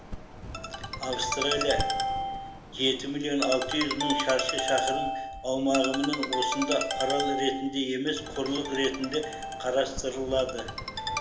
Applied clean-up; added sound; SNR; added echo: none; Ringtone; 3 dB; reverberation time 0.8 s.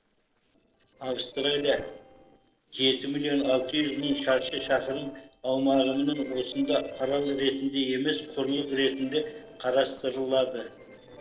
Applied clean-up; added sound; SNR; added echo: neural separator model SepFormer DNS4.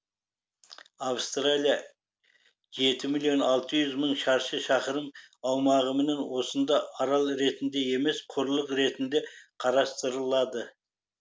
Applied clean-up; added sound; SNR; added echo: none; none; none; none.